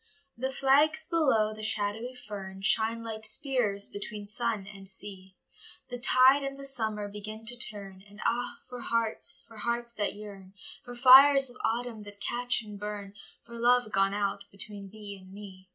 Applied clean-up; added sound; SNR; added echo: none; none; none; none.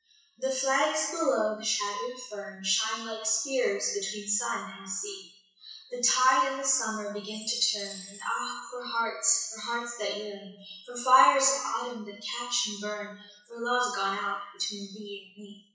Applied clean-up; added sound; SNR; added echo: classical method WPE with log-MMSE.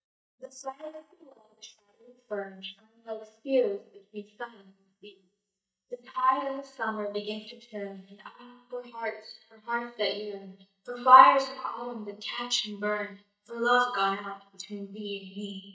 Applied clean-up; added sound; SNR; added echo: neural mask model DeepFilterNet 3.